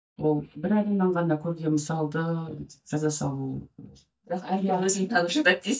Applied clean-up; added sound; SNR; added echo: neural mask model DeepFilterNet 3.